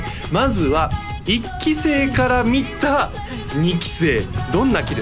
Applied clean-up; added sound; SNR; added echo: none; Thunder / Bicycle; 8 dB; none.